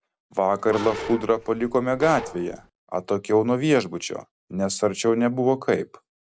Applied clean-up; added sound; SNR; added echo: none; Bark; 12 dB; none.